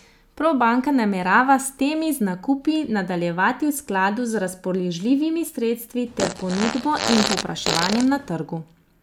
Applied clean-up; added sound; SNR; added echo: none; Fart; 4 dB; none.